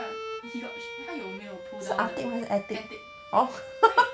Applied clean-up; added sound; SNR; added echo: none; Bowed string instrument; 11 dB; none.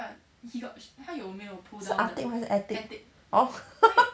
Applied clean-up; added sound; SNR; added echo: none; none; none; none.